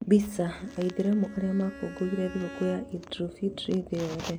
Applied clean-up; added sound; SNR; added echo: none; Bowed string instrument; 17 dB; none.